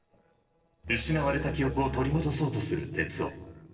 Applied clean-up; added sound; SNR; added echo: neural separator model SepFormer DNS4.